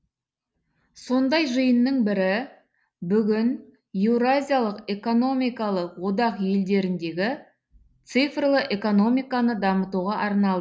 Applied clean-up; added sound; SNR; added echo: none; none; none; none.